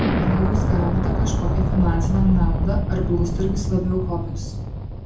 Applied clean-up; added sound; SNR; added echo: none; Explosion; -4 dB; reverberation time 0.6 s.